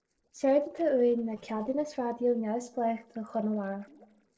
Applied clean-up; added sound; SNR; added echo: neural separator model SepFormer DNS4.